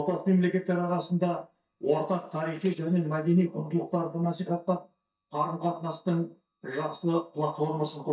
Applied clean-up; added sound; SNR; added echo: neural mask model DeepFilterNet 3.